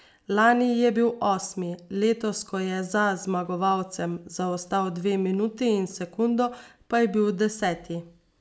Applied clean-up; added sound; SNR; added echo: none; none; none; none.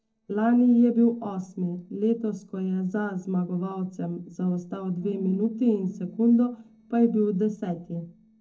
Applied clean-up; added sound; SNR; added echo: neural separator model SepFormer DNS4.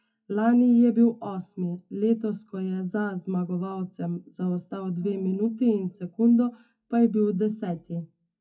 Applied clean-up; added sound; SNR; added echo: classical method WPE with log-MMSE.